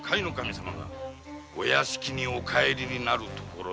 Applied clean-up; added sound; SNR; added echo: none; none; none; none.